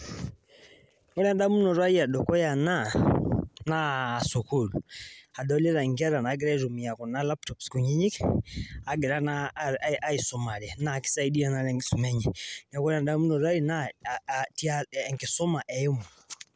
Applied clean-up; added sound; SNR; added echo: none; none; none; none.